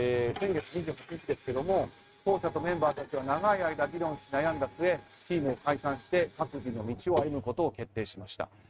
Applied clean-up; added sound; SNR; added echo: neural mask model RNNoise.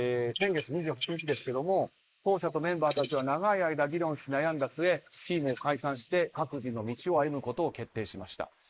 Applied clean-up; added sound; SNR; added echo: neural mask model Resemble Enhance denoiser.